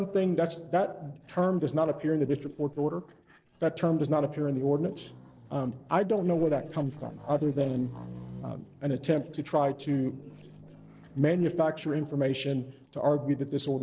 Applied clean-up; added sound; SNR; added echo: neural separator model SepFormer DNS4.